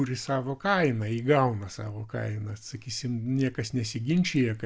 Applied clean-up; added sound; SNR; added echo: none; none; none; none.